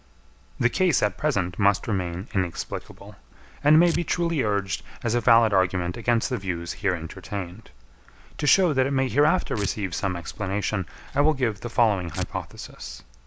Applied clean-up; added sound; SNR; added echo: none; Tearing; 17 dB; none.